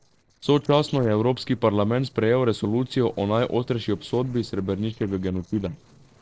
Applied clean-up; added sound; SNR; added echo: neural separator model SepFormer DNS4.